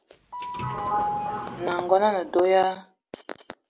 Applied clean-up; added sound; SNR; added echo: none; Sliding door / Doorbell; 5 dB; none.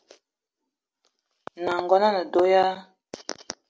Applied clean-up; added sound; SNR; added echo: none; none; none; none.